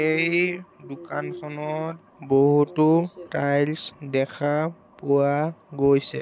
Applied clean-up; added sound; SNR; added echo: none; none; none; none.